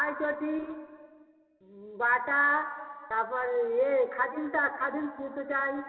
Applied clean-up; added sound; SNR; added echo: none; none; none; reverberation time 2.4 s.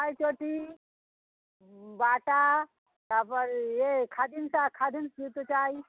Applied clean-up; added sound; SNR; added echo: none; none; none; none.